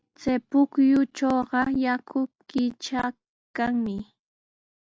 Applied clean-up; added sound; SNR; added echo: none; none; none; none.